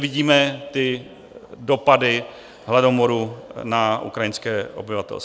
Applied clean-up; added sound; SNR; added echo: none; none; none; none.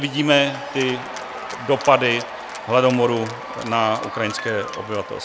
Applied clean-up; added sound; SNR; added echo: none; Applause / Cheering; 11 dB; none.